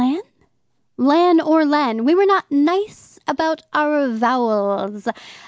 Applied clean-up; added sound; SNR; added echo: none; none; none; none.